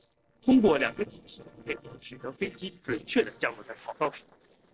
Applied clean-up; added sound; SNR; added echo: neural separator model SepFormer DNS4.